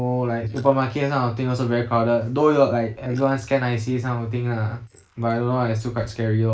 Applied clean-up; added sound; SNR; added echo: neural mask model Resemble Enhance denoiser.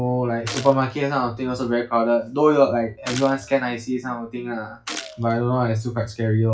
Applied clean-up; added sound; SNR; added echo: classical method log-MMSE.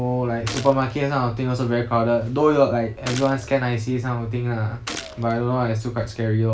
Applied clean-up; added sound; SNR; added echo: none; Gunshot, gunfire; 15 dB; none.